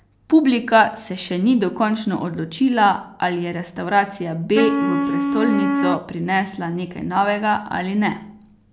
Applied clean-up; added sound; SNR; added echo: none; Wind instrument, woodwind instrument; 2 dB; none.